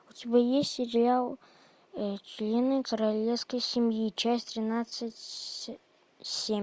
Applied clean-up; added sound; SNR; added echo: none; none; none; none.